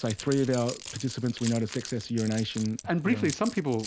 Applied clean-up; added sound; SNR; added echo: none; Keys jangling; 14 dB; none.